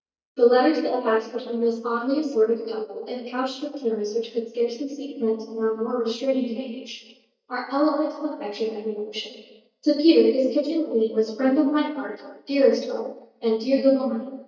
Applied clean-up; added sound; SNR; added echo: neural mask model DeepFilterNet 3.